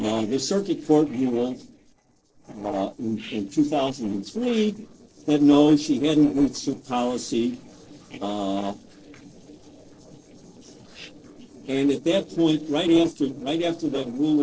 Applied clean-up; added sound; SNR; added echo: neural separator model SepFormer DNS4.